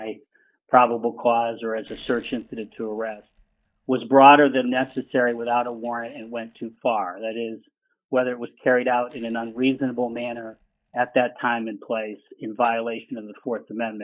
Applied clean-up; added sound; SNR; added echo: neural mask model DeepFilterNet 3.